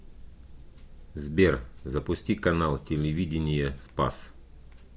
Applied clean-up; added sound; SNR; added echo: none; none; none; none.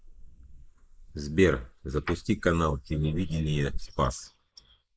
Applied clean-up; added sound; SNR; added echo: neural mask model Resemble Enhance denoiser.